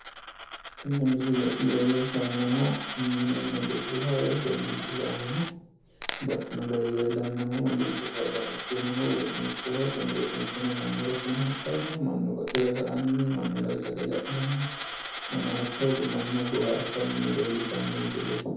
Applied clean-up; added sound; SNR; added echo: none; Coin (dropping); 9 dB; reverberation time 0.7 s.